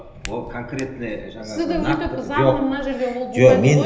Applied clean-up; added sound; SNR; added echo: none; Hands; 18 dB; reverberation time 1.4 s.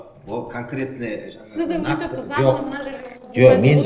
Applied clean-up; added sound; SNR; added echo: neural separator model SepFormer DNS4.